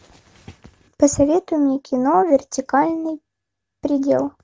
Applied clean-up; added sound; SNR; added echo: none; none; none; none.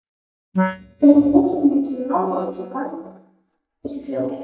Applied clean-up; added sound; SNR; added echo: neural mask model DeepFilterNet 3.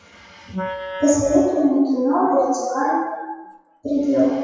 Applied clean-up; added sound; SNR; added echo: classical method WPE with log-MMSE.